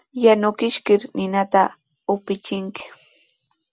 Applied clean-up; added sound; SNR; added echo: none; none; none; none.